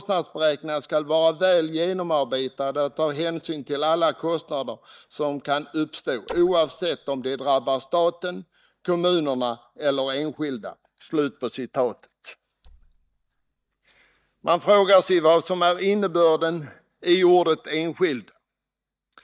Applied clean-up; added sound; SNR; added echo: neural mask model DeepFilterNet 3.